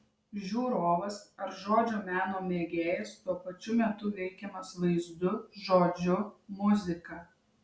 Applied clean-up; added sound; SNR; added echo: none; none; none; none.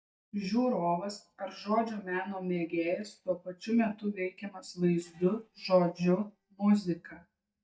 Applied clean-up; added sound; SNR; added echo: neural mask model DeepFilterNet 3.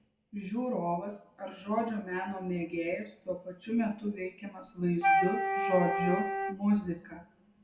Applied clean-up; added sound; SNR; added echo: none; Wind instrument, woodwind instrument; -2 dB; reverberation time 1.4 s.